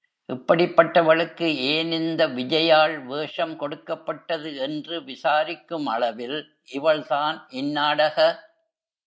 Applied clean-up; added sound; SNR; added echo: neural mask model Resemble Enhance denoiser.